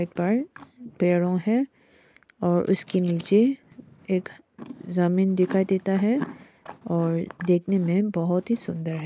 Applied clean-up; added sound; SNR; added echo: neural mask model Resemble Enhance denoiser.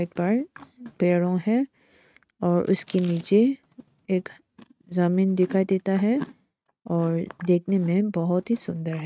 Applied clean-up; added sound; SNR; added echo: neural mask model RNNoise.